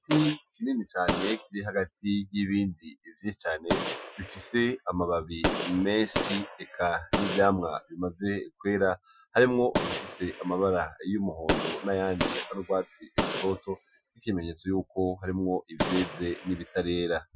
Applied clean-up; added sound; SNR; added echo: classical method Wiener filter.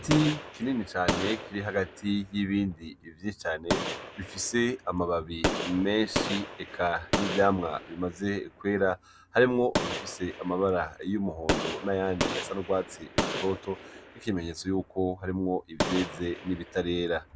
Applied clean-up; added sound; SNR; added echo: none; Gunshot, gunfire; 5 dB; none.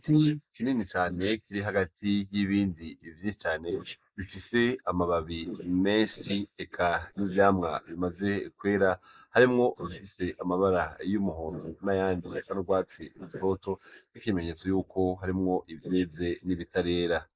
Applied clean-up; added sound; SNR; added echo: neural mask model Resemble Enhance denoiser.